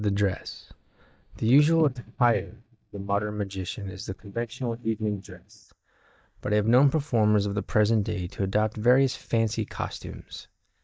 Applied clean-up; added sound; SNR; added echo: neural mask model DeepFilterNet 3.